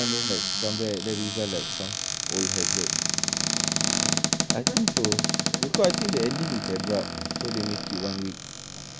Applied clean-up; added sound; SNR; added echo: none; Cupboard open or close; -3 dB; none.